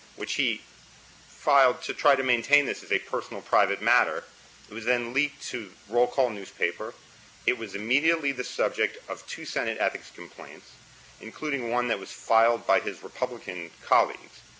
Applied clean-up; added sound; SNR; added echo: none; none; none; none.